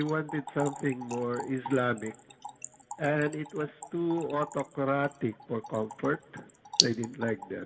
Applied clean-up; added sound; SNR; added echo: none; Trickle, dribble / Splash, splatter; 7 dB; reverberation time 0.3 s.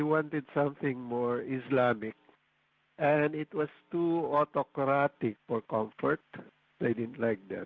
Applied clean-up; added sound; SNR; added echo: none; none; none; none.